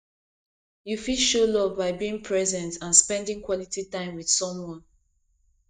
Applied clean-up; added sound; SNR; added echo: neural mask model DeepFilterNet 3.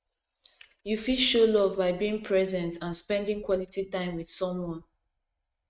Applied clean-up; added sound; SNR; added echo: neural mask model RNNoise.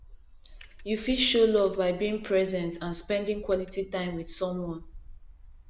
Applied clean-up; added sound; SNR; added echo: none; Ratchet, pawl + Wind; 19 dB; none.